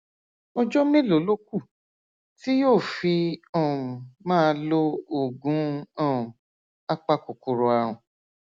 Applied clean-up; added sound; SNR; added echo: none; none; none; none.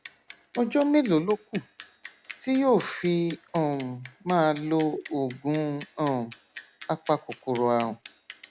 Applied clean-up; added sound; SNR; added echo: none; Bicycle; 1 dB; none.